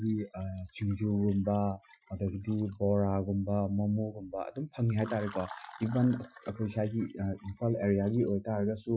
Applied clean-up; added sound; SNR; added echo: classical method Wiener filter.